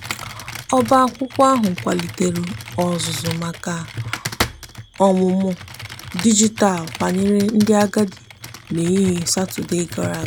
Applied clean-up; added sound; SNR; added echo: none; Computer keyboard; 12 dB; none.